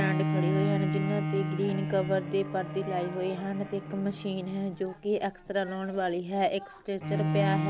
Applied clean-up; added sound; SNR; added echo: none; Bowed string instrument; 2 dB; none.